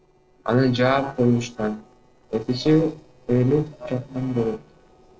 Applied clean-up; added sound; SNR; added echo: neural separator model SepFormer DNS4.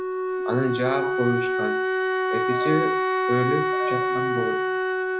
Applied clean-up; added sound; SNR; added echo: none; Wind instrument, woodwind instrument; -4 dB; none.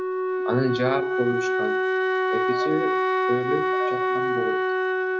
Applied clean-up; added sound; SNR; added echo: neural mask model RNNoise.